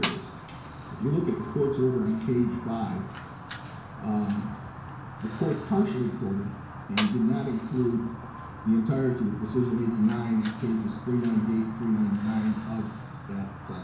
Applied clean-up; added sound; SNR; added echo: none; Fire; 10 dB; reverberation time 0.6 s.